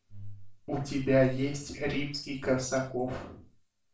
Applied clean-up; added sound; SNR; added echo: none; none; none; reverberation time 0.3 s.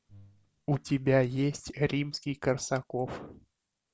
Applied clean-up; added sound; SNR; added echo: none; none; none; none.